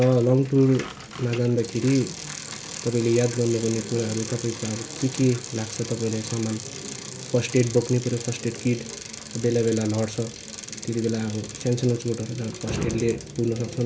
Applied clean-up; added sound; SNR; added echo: none; Bicycle; 13 dB; none.